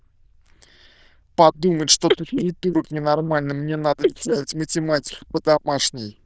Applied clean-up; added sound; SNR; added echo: neural diffusion model UNIVERSE++.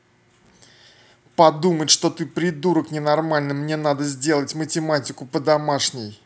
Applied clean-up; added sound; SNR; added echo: none; none; none; none.